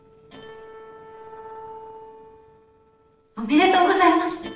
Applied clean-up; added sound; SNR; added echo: neural separator model SepFormer DNS4.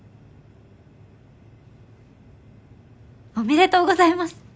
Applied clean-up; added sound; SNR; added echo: none; none; none; none.